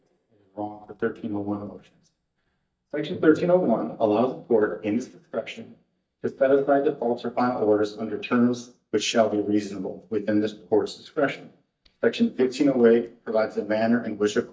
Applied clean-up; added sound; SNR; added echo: neural mask model DeepFilterNet 3.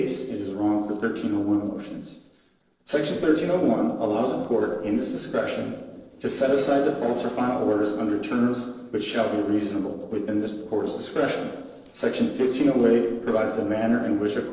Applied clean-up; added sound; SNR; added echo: neural separator model SepFormer DNS4.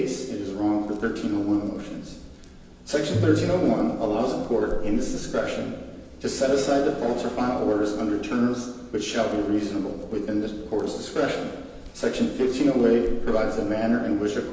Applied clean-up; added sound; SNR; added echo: none; Hands; 12 dB; reverberation time 1.0 s.